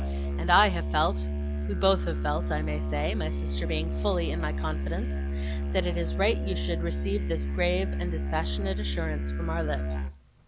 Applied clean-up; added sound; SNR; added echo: none; Musical instrument; -1 dB; none.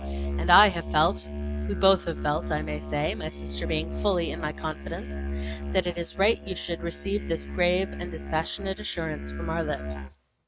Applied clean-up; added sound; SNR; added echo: neural mask model RNNoise.